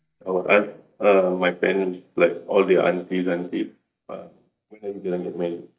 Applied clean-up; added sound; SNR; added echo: neural mask model DeepFilterNet 3.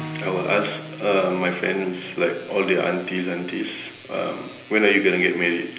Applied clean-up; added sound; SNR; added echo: none; Acoustic guitar / Strum; 18 dB; reverberation time 0.8 s.